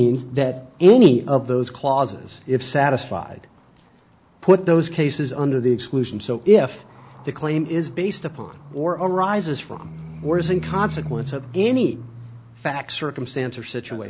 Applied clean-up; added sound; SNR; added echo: none; Livestock, farm animals, working animals; 17 dB; none.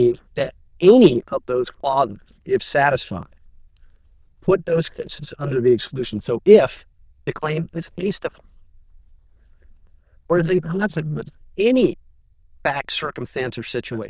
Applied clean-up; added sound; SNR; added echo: neural diffusion model UNIVERSE++.